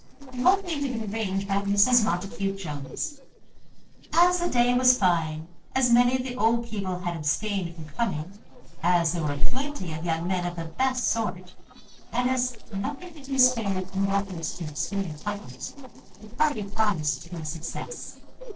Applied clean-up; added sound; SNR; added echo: neural separator model SepFormer DNS4.